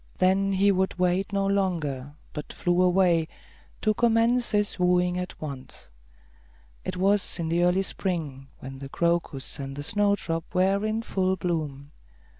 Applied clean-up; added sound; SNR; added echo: none; none; none; none.